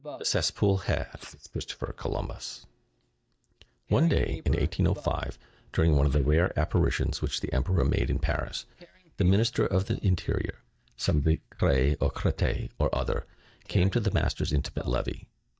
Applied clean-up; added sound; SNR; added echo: neural mask model DeepFilterNet 3.